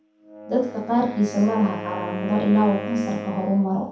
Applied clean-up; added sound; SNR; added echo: none; Wind instrument, woodwind instrument; 11 dB; reverberation time 0.6 s.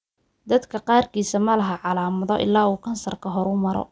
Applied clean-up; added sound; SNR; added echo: none; none; none; none.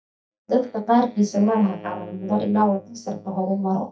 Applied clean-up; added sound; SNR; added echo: neural mask model DeepFilterNet 3.